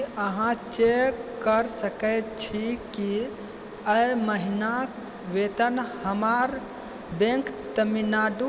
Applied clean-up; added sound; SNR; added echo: none; none; none; none.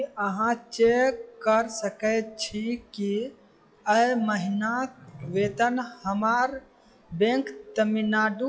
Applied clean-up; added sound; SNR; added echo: classical method log-MMSE.